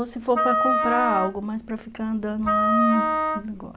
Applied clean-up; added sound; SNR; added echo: none; Wind instrument, woodwind instrument; -2 dB; none.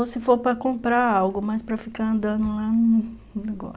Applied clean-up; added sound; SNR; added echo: none; none; none; none.